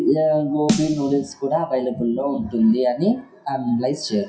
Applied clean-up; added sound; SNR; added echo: classical method WPE with log-MMSE.